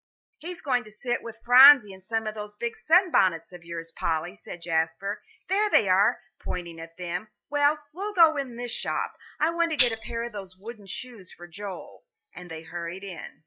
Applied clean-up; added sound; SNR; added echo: classical method log-MMSE.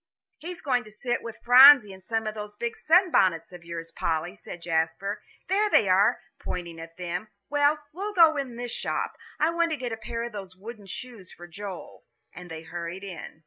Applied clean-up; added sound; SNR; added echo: none; none; none; none.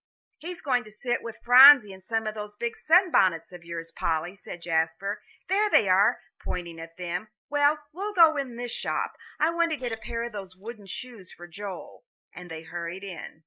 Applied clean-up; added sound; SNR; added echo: neural mask model Resemble Enhance denoiser.